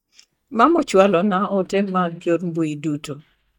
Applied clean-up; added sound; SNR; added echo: neural mask model DeepFilterNet 3.